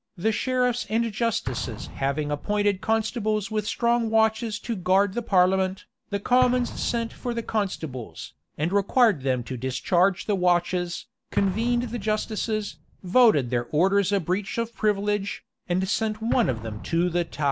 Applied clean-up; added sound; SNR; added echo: none; Explosion; 16 dB; none.